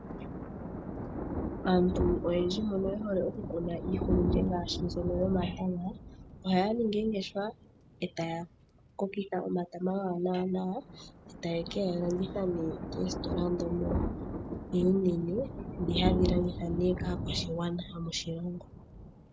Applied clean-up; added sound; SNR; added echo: none; Thunder; 5 dB; none.